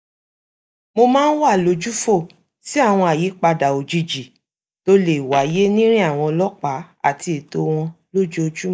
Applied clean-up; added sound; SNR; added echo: neural mask model DeepFilterNet 3.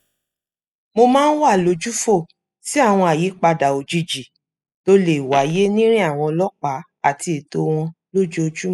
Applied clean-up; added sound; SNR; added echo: classical method spectral subtraction.